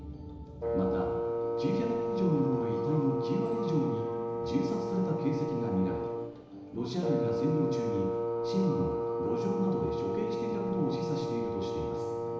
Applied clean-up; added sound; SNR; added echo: none; Wind instrument, woodwind instrument; 0 dB; reverberation time 1.0 s.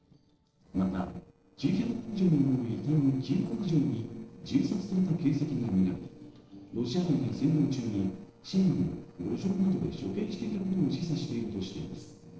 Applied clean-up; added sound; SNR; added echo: neural separator model SepFormer DNS4.